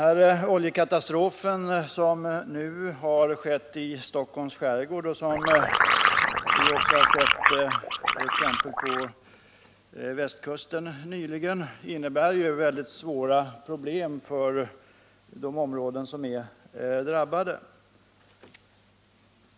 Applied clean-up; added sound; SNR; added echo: none; Liquid; -4 dB; none.